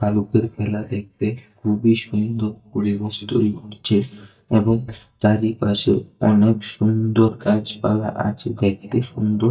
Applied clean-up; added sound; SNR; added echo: neural mask model DeepFilterNet 3.